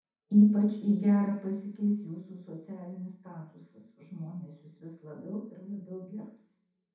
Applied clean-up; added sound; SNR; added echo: none; none; none; reverberation time 0.7 s.